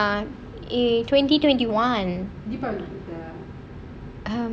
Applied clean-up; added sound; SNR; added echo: none; none; none; none.